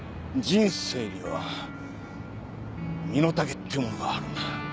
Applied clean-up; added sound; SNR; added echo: none; none; none; none.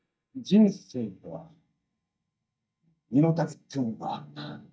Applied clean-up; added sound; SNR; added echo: neural mask model DeepFilterNet 3.